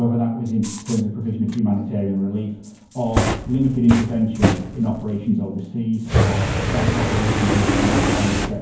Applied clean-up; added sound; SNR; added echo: none; Fire; 1 dB; reverberation time 0.9 s.